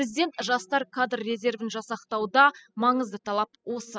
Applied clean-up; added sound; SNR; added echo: classical method spectral subtraction.